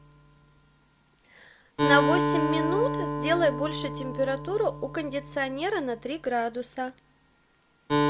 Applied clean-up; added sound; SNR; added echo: none; Acoustic guitar; 2 dB; none.